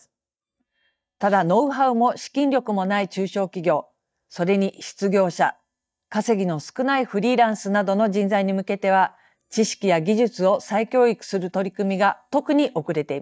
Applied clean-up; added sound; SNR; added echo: neural mask model DeepFilterNet 3.